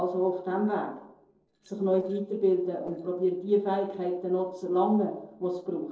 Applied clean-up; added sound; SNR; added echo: neural separator model SepFormer DNS4.